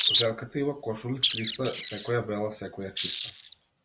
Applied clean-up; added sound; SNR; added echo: none; Wild animals; 0 dB; none.